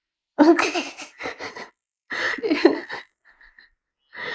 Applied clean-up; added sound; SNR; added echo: neural mask model Resemble Enhance denoiser.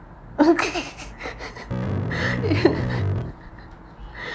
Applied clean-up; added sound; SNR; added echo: none; Bass guitar; -1 dB; none.